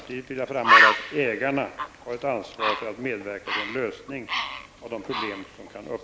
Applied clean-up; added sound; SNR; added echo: none; Bird; -4 dB; none.